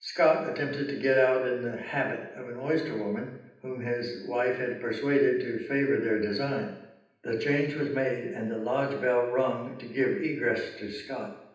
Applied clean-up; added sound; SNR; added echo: none; none; none; reverberation time 0.9 s.